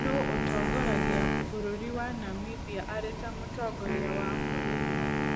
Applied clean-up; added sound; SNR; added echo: none; Wind instrument, woodwind instrument + Bus; -5 dB; none.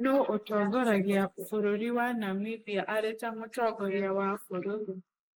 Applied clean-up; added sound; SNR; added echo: neural mask model Resemble Enhance denoiser.